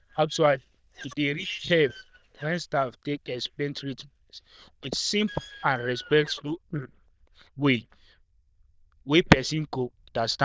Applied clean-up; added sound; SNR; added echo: neural diffusion model UNIVERSE++.